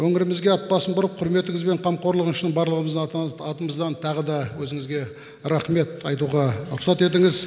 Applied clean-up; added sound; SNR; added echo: none; none; none; none.